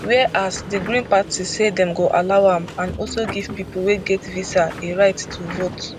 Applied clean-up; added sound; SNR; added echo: none; Subway, metro, underground; 13 dB; none.